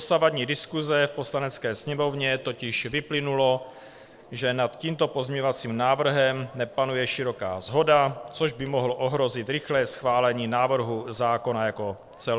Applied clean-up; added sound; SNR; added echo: neural separator model SepFormer DNS4.